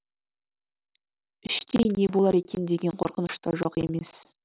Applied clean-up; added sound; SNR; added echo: none; none; none; none.